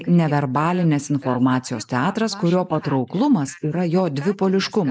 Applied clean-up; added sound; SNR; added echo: neural mask model Resemble Enhance denoiser.